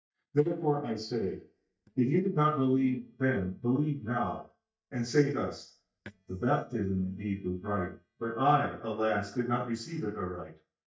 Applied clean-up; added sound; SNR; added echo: neural mask model DeepFilterNet 3.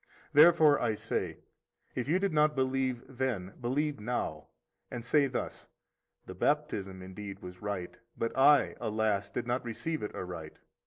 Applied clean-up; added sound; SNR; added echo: none; none; none; none.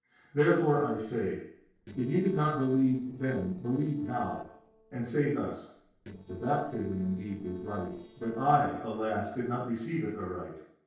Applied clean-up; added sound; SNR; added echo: neural separator model SepFormer DNS4.